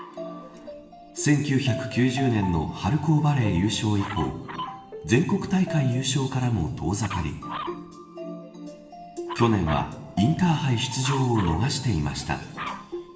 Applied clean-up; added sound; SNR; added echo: none; Dog; 16 dB; reverberation time 1.1 s.